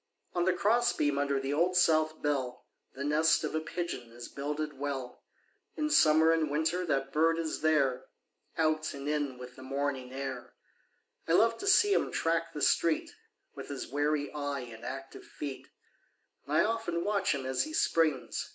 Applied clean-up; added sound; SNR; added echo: none; none; none; none.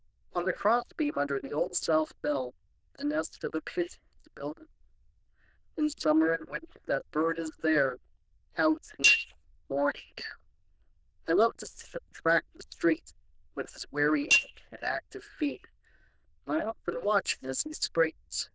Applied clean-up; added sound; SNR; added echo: neural diffusion model UNIVERSE++.